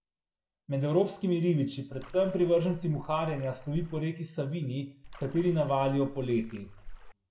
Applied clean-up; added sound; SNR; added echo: none; Splash, splatter; 16 dB; reverberation time 0.5 s.